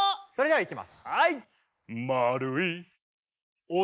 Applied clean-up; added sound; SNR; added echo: neural mask model Resemble Enhance denoiser.